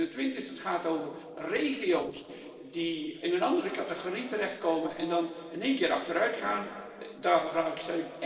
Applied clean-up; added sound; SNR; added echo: neural separator model SepFormer DNS4.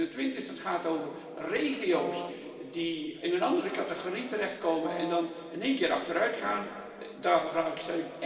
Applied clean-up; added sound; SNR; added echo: none; Brass instrument; 8 dB; reverberation time 2.4 s.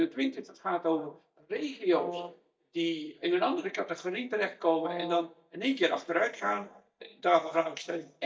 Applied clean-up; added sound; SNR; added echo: neural mask model DeepFilterNet 3.